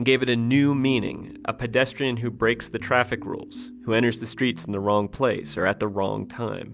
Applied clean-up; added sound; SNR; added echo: none; none; none; none.